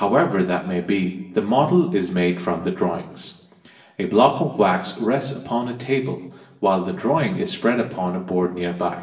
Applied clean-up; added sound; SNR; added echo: none; none; none; reverberation time 0.8 s.